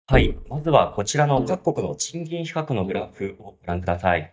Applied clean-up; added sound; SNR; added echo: neural mask model DeepFilterNet 3.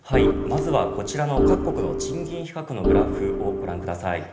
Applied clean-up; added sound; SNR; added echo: none; Organ; -4 dB; reverberation time 0.8 s.